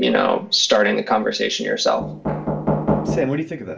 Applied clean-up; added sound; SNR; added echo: none; Knock; 1 dB; reverberation time 0.3 s.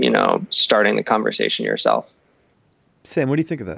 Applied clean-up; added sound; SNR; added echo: none; none; none; none.